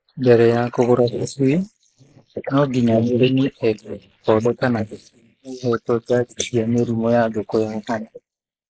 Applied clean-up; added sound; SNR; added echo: neural mask model Resemble Enhance denoiser.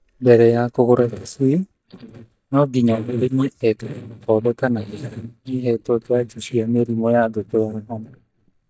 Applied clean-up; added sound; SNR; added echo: neural mask model DeepFilterNet 3.